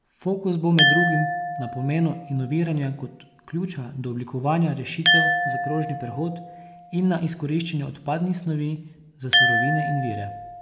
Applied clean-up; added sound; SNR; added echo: none; Glass; 1 dB; none.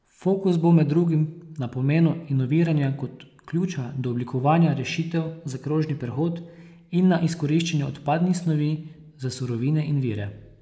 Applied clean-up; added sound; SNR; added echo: none; none; none; none.